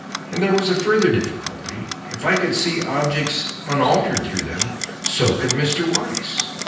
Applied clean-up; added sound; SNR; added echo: none; Clock; 7 dB; reverberation time 0.9 s.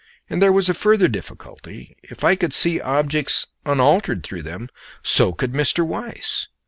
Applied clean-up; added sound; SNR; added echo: none; none; none; none.